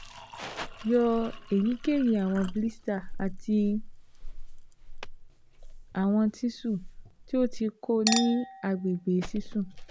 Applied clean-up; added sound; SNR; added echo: none; Chink, clink; 9 dB; none.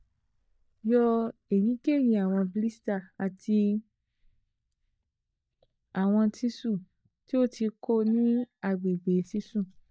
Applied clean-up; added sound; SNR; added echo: neural mask model DeepFilterNet 3.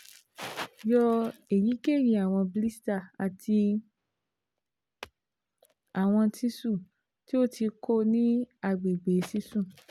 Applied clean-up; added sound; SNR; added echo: none; none; none; none.